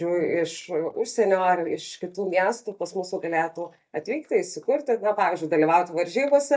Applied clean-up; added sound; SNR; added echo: neural mask model DeepFilterNet 3.